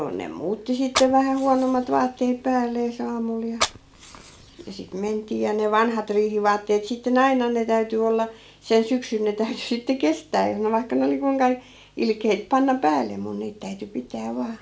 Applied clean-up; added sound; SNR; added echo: none; Fire; 11 dB; none.